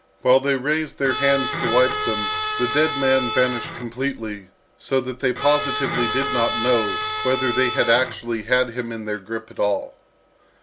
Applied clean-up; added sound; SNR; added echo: none; Bowed string instrument; 4 dB; none.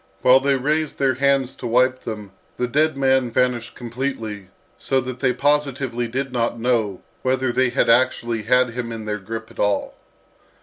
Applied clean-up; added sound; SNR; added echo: none; none; none; none.